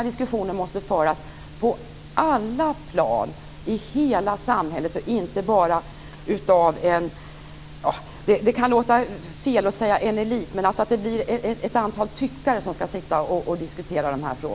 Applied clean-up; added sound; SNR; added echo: none; none; none; none.